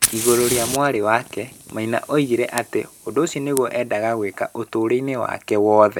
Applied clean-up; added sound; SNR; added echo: none; Fire; 10 dB; none.